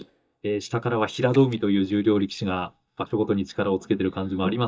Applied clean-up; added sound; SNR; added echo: neural mask model DeepFilterNet 3.